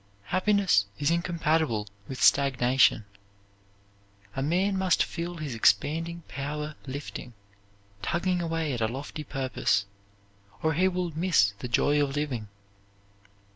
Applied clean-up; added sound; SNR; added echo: none; none; none; none.